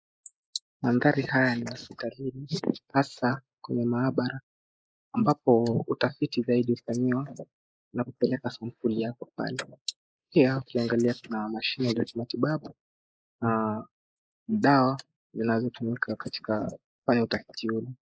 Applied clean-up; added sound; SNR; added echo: neural mask model Resemble Enhance denoiser.